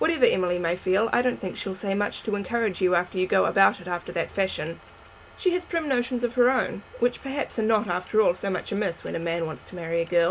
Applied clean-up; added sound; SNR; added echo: none; none; none; none.